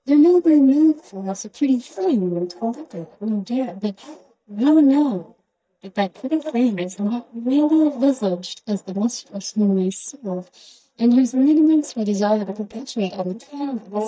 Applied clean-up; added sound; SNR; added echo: neural mask model DeepFilterNet 3.